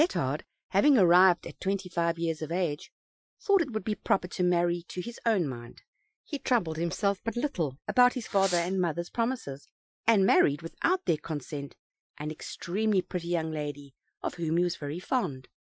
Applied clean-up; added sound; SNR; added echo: classical method Wiener filter.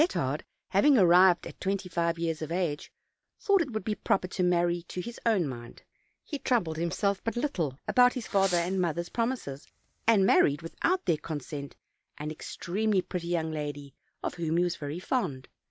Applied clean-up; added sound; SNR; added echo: none; Fireworks; 17 dB; none.